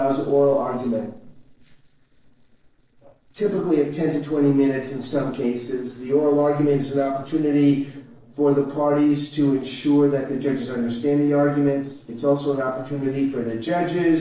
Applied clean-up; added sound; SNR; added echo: neural separator model SepFormer DNS4.